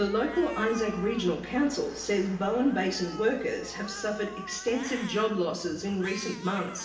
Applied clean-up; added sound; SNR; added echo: none; Cat; 16 dB; reverberation time 1.1 s.